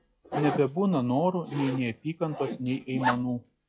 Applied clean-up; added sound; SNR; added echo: classical method log-MMSE.